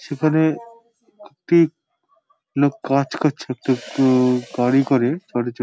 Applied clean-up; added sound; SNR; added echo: none; none; none; none.